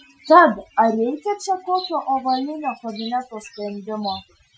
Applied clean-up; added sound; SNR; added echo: classical method Wiener filter.